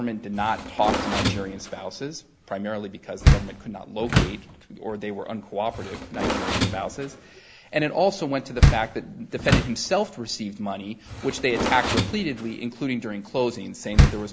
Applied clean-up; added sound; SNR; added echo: none; Door; -2 dB; none.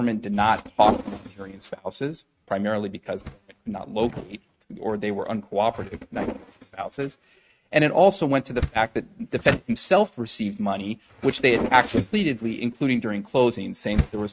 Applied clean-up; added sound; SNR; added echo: neural mask model RNNoise.